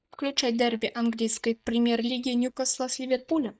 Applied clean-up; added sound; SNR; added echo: neural mask model DeepFilterNet 3.